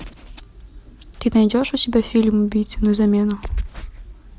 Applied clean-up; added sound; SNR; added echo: none; none; none; none.